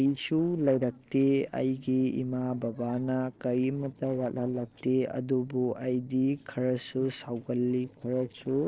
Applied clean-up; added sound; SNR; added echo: neural separator model SepFormer DNS4.